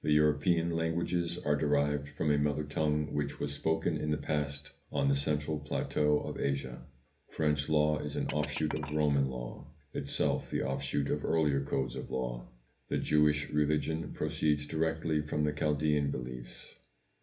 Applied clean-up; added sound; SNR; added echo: none; Glass; 17 dB; reverberation time 0.3 s.